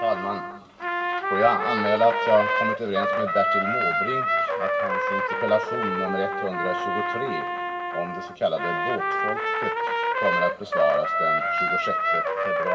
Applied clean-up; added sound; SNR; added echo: none; Trumpet; -2 dB; reverberation time 2.1 s.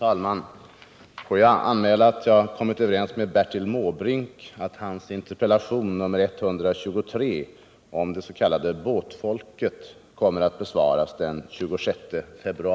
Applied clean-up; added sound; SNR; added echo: none; none; none; none.